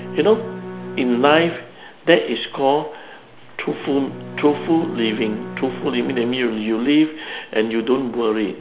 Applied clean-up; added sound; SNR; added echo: none; Bowed string instrument; 14 dB; none.